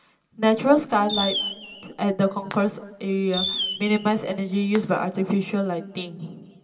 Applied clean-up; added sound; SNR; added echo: none; Fireworks; 8 dB; reverberation time 2.0 s.